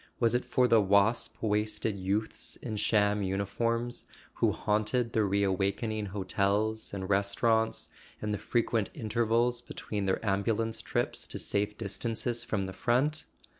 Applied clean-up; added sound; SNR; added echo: none; none; none; none.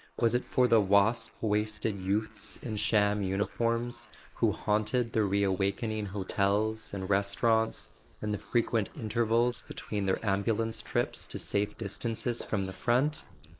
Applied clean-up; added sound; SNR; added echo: neural mask model Resemble Enhance denoiser.